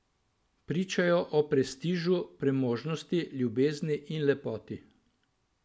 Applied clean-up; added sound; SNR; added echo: none; none; none; none.